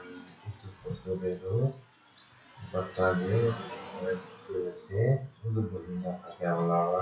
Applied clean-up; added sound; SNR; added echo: classical method WPE with log-MMSE.